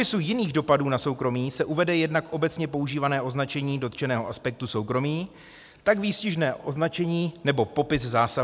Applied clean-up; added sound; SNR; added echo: none; none; none; none.